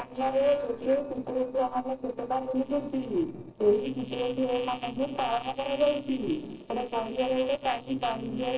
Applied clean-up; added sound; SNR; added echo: neural separator model SepFormer DNS4.